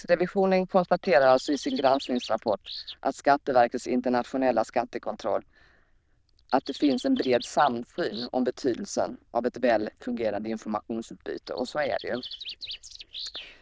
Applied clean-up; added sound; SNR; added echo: neural diffusion model UNIVERSE++.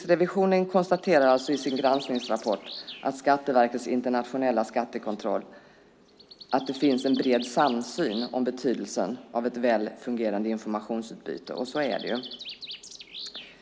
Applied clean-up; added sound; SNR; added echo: none; Bird; 19 dB; none.